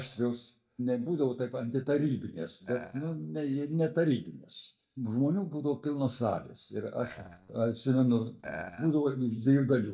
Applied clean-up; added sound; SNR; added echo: neural mask model DeepFilterNet 3.